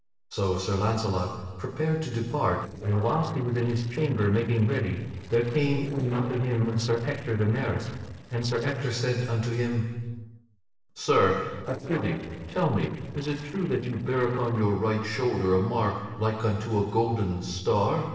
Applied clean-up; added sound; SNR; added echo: neural separator model SepFormer DNS4.